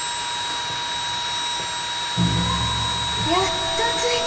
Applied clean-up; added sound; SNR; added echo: none; Engine / Drill; -1 dB; reverberation time 2.9 s.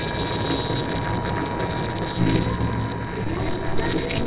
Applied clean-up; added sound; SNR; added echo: neural separator model SepFormer DNS4.